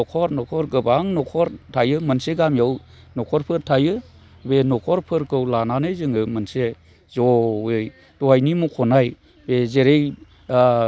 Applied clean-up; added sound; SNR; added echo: none; none; none; none.